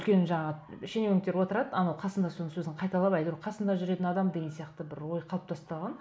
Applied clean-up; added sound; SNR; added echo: none; none; none; none.